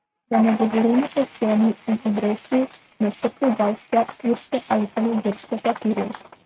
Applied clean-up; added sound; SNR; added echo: neural mask model RNNoise.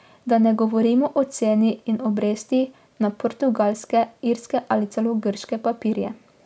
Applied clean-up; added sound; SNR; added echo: none; none; none; none.